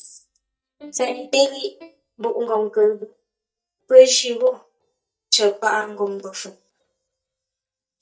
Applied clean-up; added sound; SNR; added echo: neural mask model DeepFilterNet 3.